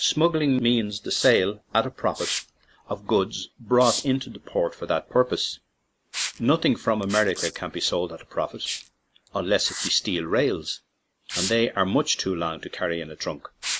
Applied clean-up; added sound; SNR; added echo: neural mask model Resemble Enhance denoiser.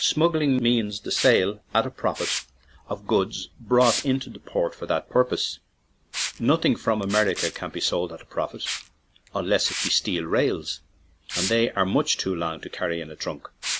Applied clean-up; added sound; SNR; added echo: none; Liquid; 12 dB; none.